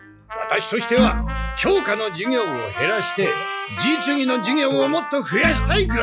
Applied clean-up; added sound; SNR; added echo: classical method log-MMSE.